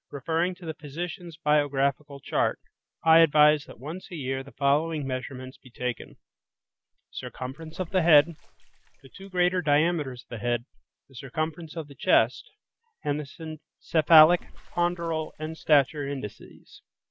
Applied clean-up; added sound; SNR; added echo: none; Bathtub (filling or washing) / Water / Splash, splatter; 18 dB; none.